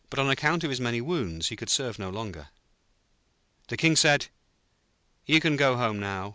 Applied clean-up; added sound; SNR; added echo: none; none; none; none.